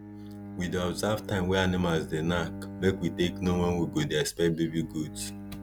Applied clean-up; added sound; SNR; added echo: none; Bowed string instrument; 11 dB; none.